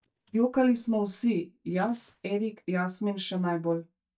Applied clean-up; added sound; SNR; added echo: neural mask model DeepFilterNet 3.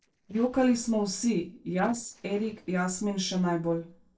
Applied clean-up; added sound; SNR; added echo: neural separator model SepFormer DNS4.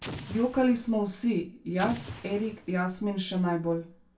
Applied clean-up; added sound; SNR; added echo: none; Explosion; 14 dB; reverberation time 0.2 s.